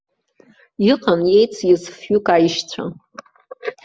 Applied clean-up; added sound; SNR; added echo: none; none; none; none.